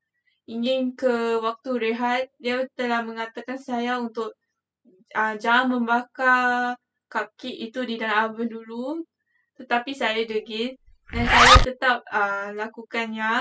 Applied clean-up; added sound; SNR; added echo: classical method spectral subtraction.